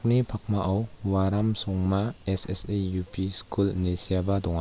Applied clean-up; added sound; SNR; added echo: none; none; none; none.